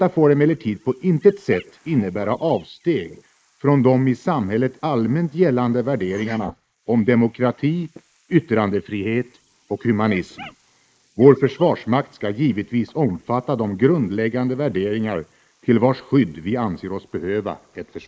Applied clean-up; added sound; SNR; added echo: neural mask model Resemble Enhance denoiser.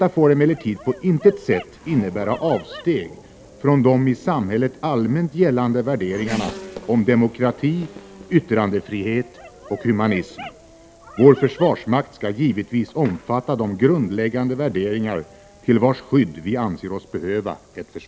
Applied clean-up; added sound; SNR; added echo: none; Race car, auto racing / Accelerating, revving, vroom + Dog; 19 dB; none.